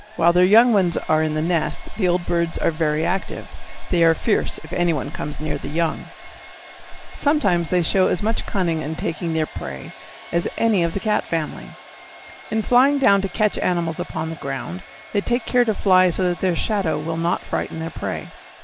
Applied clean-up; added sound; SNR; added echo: none; Domestic sounds, home sounds; 20 dB; none.